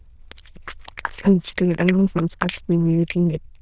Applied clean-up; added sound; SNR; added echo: neural diffusion model UNIVERSE++.